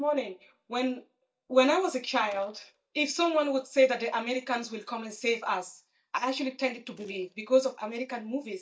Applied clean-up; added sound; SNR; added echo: neural mask model DeepFilterNet 3.